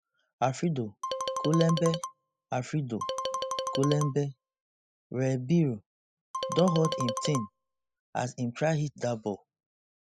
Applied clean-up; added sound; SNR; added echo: classical method spectral subtraction.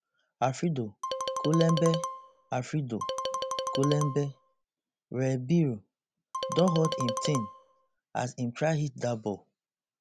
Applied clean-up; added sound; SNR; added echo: none; Marimba, xylophone; 4 dB; none.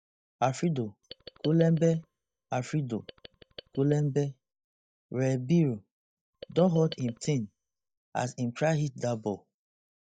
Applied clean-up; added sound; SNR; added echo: neural mask model DeepFilterNet 3.